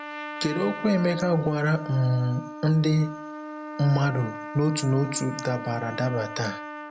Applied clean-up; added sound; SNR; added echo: none; Trumpet; 11 dB; none.